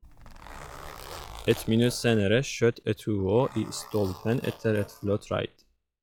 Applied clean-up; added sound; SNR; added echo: classical method log-MMSE.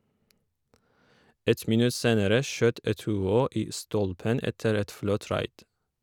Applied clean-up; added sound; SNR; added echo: none; none; none; none.